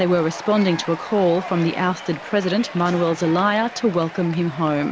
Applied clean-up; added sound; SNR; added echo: none; Applause / Cheering; 18 dB; none.